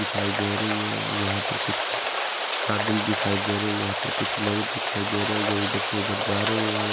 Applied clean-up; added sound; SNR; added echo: none; Rain; -2 dB; none.